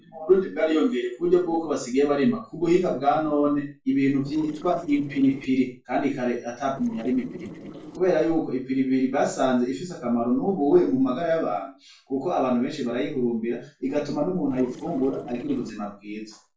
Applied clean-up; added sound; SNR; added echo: neural separator model SepFormer DNS4.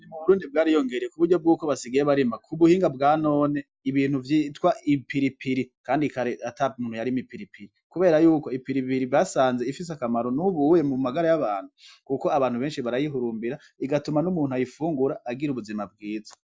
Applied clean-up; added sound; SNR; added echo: none; none; none; none.